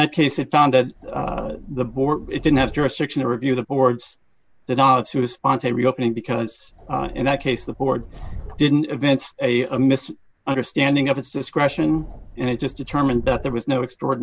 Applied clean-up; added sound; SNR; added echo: none; Subway, metro, underground; 14 dB; none.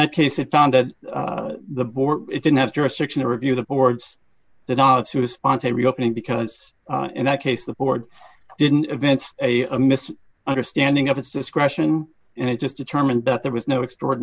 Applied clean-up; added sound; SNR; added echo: none; none; none; none.